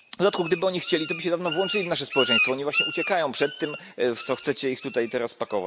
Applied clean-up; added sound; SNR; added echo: none; Bird; 6 dB; none.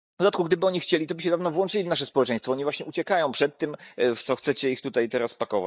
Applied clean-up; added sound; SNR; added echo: neural mask model DeepFilterNet 3.